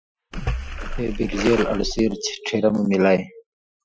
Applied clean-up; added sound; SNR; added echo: classical method Wiener filter.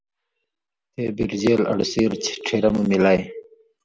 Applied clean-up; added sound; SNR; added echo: none; none; none; none.